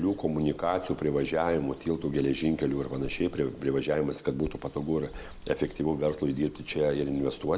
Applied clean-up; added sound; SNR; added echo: none; Bird; 19 dB; none.